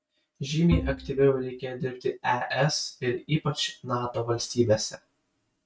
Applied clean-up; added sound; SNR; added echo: neural mask model RNNoise.